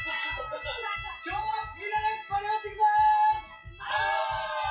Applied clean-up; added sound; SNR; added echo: classical method WPE with log-MMSE.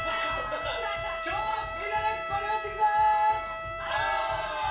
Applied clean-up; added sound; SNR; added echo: none; Trumpet; 5 dB; reverberation time 0.3 s.